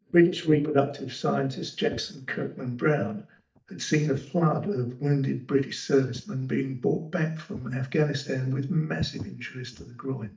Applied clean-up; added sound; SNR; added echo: neural mask model DeepFilterNet 3.